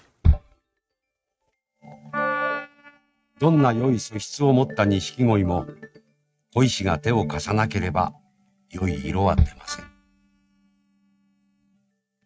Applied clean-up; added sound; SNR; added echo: neural mask model RNNoise.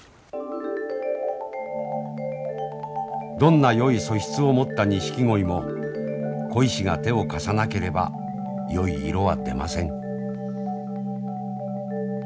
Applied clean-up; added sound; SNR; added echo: none; none; none; none.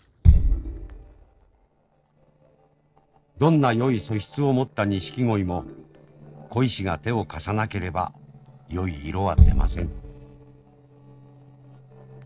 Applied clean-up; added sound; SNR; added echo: neural separator model SepFormer DNS4.